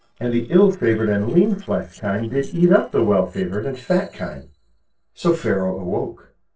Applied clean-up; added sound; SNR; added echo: neural separator model SepFormer DNS4.